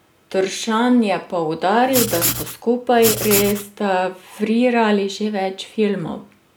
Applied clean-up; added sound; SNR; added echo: none; Writing; 4 dB; none.